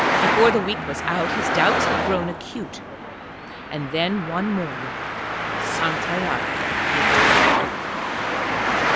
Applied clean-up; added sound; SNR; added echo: none; Traffic noise, roadway noise; -4 dB; none.